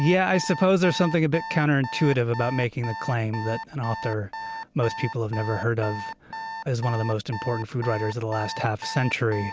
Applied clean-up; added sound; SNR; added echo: none; Alarm; 11 dB; none.